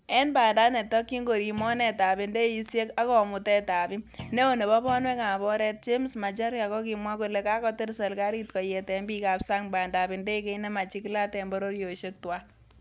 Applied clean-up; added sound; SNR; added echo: none; Thump, thud; 17 dB; none.